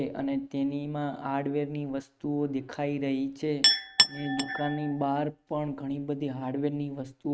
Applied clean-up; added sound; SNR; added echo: neural mask model RNNoise.